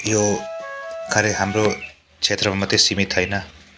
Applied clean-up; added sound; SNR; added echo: none; Wind instrument, woodwind instrument; 11 dB; none.